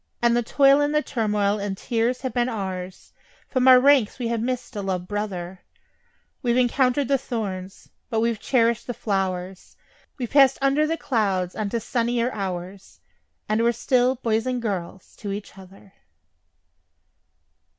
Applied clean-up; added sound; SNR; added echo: none; none; none; none.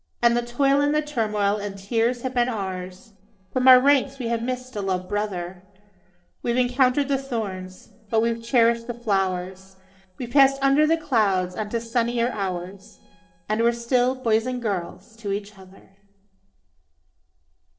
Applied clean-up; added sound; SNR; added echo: neural separator model SepFormer DNS4.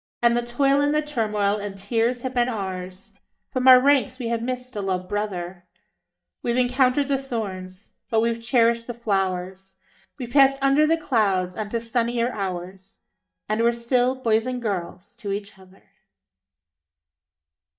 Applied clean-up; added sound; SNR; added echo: neural mask model DeepFilterNet 3.